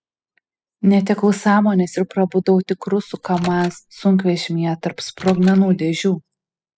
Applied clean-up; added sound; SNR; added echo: classical method spectral subtraction.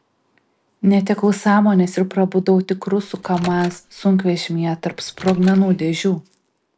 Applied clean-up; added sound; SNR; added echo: none; Microwave oven; 19 dB; none.